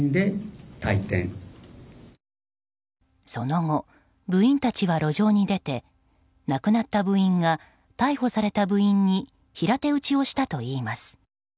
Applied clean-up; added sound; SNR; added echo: none; none; none; none.